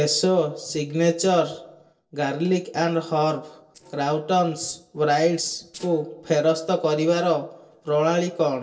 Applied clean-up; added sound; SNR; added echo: neural separator model SepFormer DNS4.